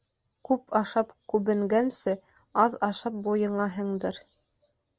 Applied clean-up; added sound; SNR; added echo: none; none; none; none.